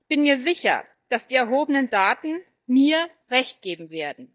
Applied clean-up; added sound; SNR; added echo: neural mask model DeepFilterNet 3.